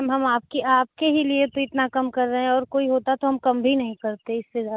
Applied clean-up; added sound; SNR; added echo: none; none; none; none.